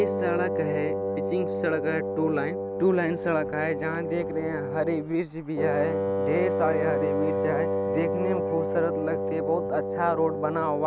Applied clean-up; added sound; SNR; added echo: none; Wind instrument, woodwind instrument; 0 dB; none.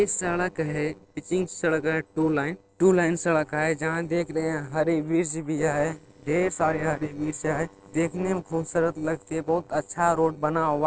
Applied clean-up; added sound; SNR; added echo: neural separator model SepFormer DNS4.